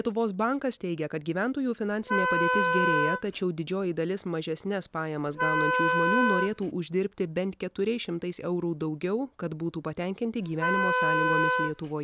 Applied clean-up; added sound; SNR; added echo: none; Wind instrument, woodwind instrument; -3 dB; none.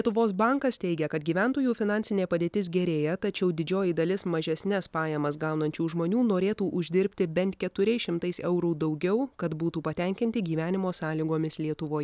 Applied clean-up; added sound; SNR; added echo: none; none; none; none.